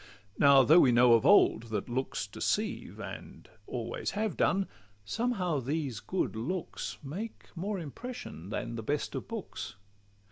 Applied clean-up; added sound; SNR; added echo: none; none; none; none.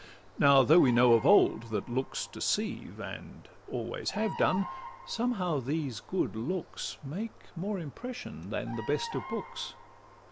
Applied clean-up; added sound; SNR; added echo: none; Bird vocalization, bird call, bird song; 16 dB; none.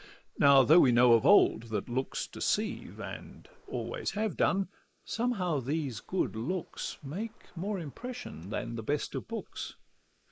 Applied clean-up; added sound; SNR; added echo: neural mask model Resemble Enhance denoiser.